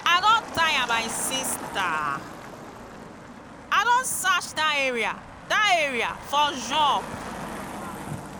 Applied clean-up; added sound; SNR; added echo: none; Motor vehicle (road); 12 dB; none.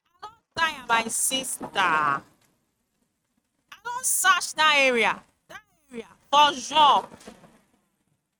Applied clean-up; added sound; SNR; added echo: neural mask model RNNoise.